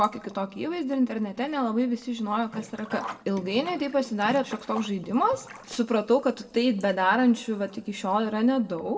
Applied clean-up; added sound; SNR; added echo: none; Sink (filling or washing); 19 dB; reverberation time 0.7 s.